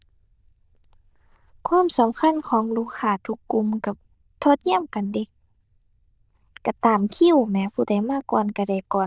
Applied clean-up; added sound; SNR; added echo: neural diffusion model UNIVERSE++.